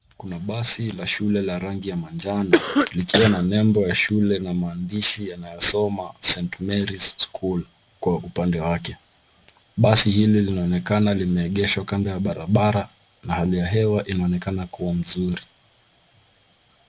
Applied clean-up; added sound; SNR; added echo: none; Cough; -2 dB; none.